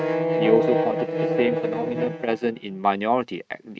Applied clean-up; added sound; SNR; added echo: neural mask model RNNoise.